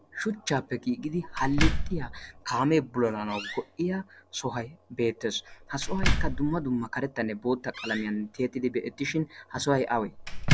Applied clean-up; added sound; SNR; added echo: none; Slam; 2 dB; none.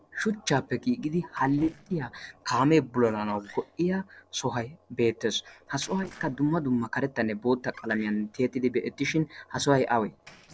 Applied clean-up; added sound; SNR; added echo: neural separator model SepFormer DNS4.